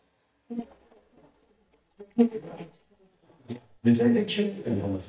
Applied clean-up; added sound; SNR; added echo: neural mask model DeepFilterNet 3.